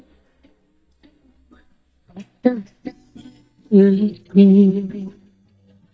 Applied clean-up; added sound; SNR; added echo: neural mask model DeepFilterNet 3.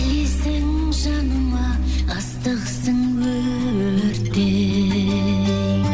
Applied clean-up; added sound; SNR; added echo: none; Stream / Bird; 16 dB; none.